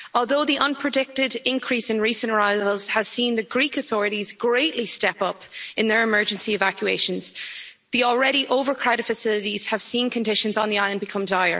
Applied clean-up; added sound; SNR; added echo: none; none; none; none.